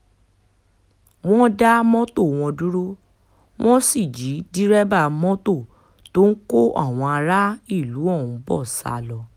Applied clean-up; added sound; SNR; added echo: none; none; none; none.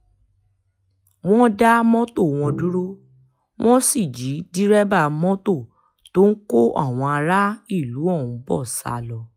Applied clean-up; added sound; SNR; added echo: classical method log-MMSE.